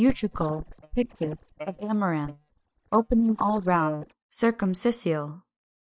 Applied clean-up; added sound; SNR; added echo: neural mask model DeepFilterNet 3.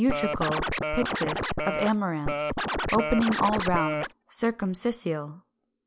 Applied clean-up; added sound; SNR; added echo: none; Scratching (performance technique); 1 dB; none.